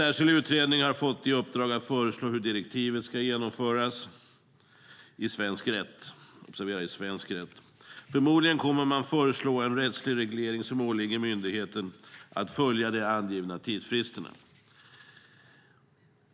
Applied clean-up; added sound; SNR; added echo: none; none; none; none.